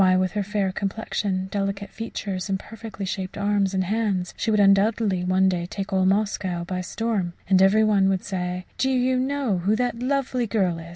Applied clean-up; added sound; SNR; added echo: none; none; none; none.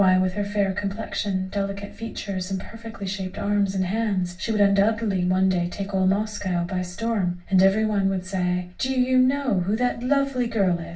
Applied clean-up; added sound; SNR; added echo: none; none; none; reverberation time 0.3 s.